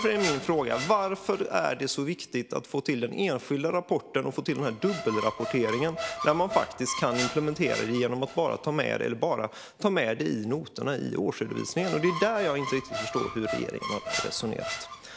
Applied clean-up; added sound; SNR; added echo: none; Squeak; 9 dB; none.